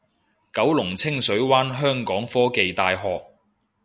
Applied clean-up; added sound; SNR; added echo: none; none; none; none.